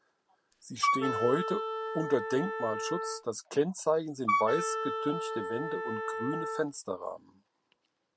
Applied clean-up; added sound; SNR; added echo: none; Wind instrument, woodwind instrument; 0 dB; none.